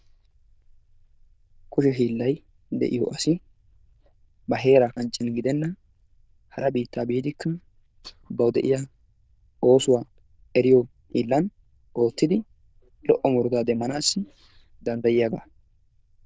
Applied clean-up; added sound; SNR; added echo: neural diffusion model UNIVERSE++.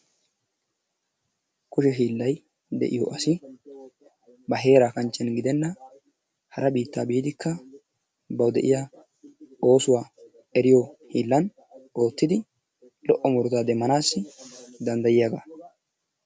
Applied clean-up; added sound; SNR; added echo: none; none; none; none.